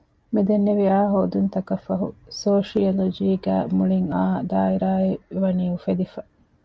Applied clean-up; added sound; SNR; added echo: none; none; none; none.